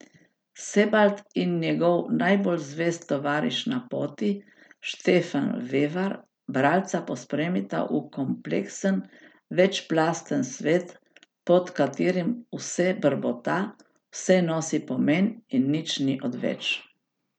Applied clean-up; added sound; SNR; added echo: none; none; none; none.